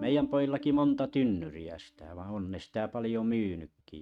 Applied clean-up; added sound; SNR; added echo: neural mask model RNNoise.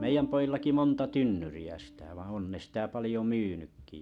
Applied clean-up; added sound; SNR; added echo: none; Bass guitar; 14 dB; none.